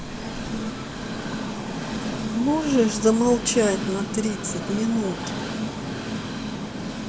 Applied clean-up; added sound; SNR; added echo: none; Train; 4 dB; none.